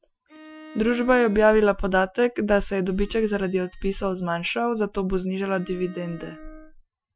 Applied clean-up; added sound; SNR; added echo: classical method Wiener filter.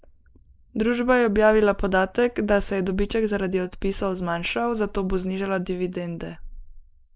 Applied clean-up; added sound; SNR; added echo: neural mask model Resemble Enhance denoiser.